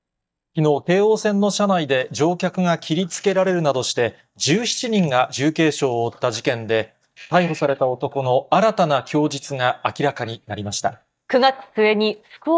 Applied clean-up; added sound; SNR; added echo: neural mask model DeepFilterNet 3.